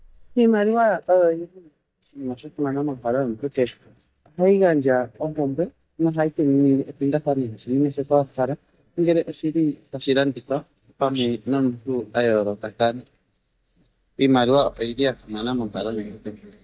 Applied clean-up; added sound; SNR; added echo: neural mask model DeepFilterNet 3.